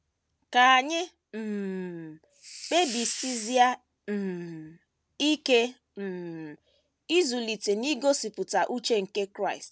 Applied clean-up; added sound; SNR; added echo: none; Hiss; 8 dB; none.